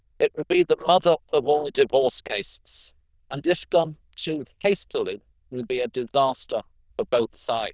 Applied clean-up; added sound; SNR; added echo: neural diffusion model UNIVERSE++.